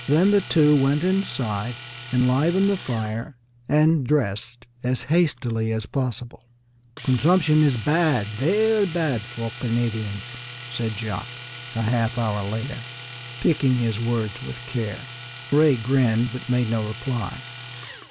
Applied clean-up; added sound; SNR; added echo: none; Domestic sounds, home sounds; 12 dB; none.